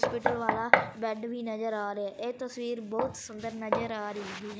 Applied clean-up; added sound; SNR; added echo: none; Knock; -1 dB; none.